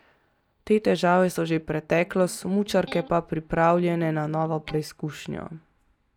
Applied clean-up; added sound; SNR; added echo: neural mask model DeepFilterNet 3.